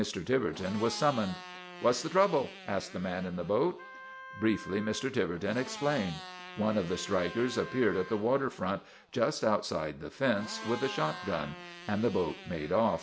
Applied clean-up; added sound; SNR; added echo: none; Motorcycle + Wind instrument, woodwind instrument; 15 dB; none.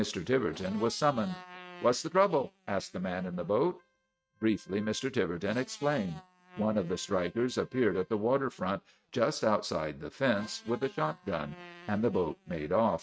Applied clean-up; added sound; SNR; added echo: neural mask model RNNoise.